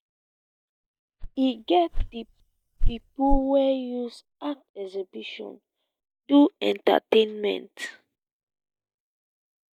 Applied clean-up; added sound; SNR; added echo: neural mask model DeepFilterNet 3.